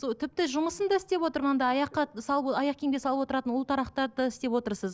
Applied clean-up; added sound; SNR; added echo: none; none; none; none.